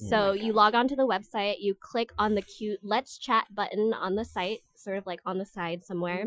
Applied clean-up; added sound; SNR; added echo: classical method Wiener filter.